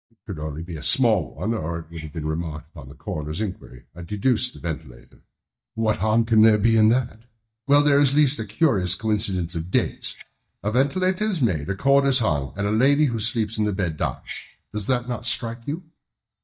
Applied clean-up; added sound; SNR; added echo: neural mask model DeepFilterNet 3.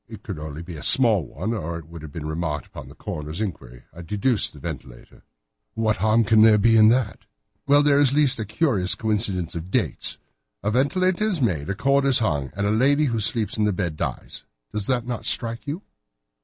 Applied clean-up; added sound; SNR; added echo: none; none; none; none.